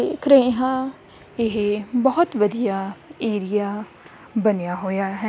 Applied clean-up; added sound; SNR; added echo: none; none; none; none.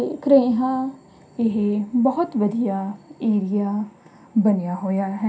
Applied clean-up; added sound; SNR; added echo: none; none; none; reverberation time 0.3 s.